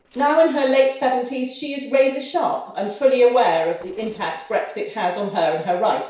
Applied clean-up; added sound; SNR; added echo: neural separator model SepFormer DNS4.